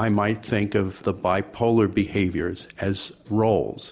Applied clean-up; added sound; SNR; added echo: none; none; none; none.